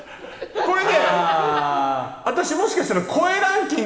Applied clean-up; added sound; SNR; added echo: none; none; none; reverberation time 2.0 s.